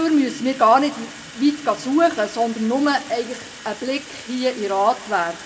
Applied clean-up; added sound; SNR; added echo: none; Sink (filling or washing) / Water tap, faucet; 18 dB; reverberation time 1.3 s.